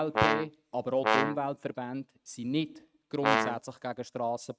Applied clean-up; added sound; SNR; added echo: neural mask model RNNoise.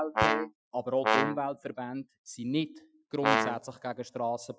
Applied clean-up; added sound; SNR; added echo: classical method Wiener filter.